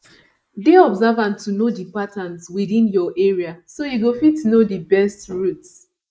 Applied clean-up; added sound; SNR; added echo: neural mask model Resemble Enhance denoiser.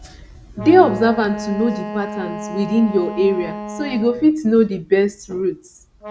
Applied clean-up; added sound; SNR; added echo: none; Wind instrument, woodwind instrument; 12 dB; none.